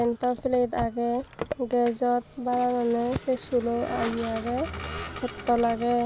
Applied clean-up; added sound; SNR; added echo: none; Vehicle; 12 dB; none.